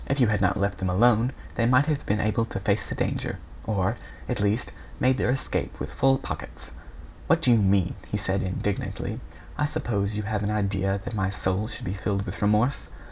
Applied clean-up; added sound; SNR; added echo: none; none; none; none.